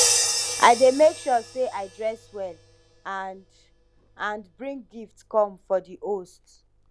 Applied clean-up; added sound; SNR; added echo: none; Crash cymbal; 4 dB; none.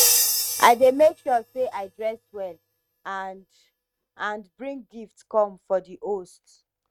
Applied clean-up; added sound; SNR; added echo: neural mask model RNNoise.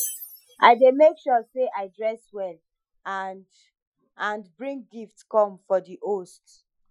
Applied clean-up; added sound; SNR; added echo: classical method Wiener filter.